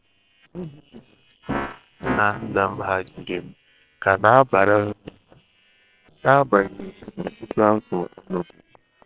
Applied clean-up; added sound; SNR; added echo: neural separator model SepFormer WHAM!.